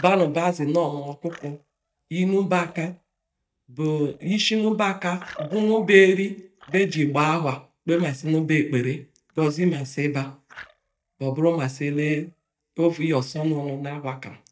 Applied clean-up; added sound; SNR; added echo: neural mask model DeepFilterNet 3.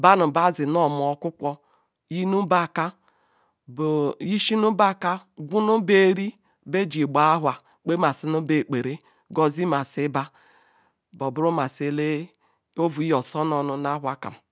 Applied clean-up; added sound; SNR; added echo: none; none; none; none.